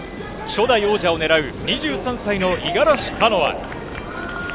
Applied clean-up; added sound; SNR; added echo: none; none; none; none.